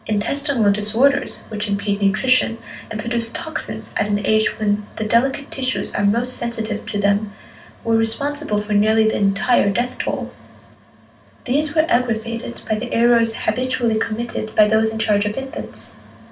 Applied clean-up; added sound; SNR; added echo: none; none; none; reverberation time 0.2 s.